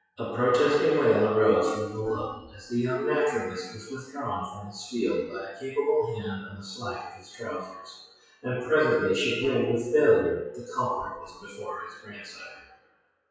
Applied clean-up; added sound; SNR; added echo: classical method WPE with log-MMSE.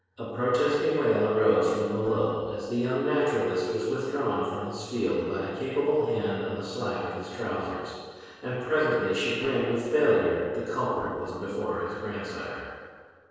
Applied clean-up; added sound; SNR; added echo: neural separator model SepFormer DNS4.